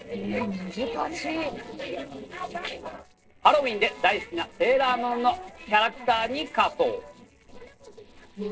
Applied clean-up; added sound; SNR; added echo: neural separator model SepFormer DNS4.